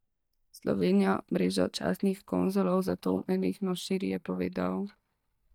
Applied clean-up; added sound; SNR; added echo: neural mask model DeepFilterNet 3.